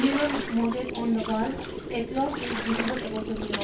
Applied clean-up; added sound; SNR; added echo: none; Gurgling; 4 dB; reverberation time 0.2 s.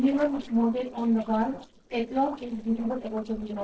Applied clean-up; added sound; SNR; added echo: neural separator model SepFormer DNS4.